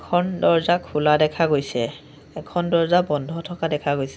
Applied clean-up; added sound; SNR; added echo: none; none; none; none.